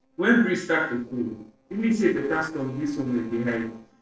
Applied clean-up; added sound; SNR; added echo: neural separator model SepFormer DNS4.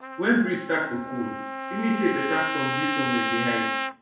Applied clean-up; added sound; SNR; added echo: none; Trumpet; 3 dB; reverberation time 0.6 s.